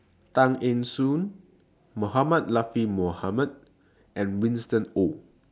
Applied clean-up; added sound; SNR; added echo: none; none; none; none.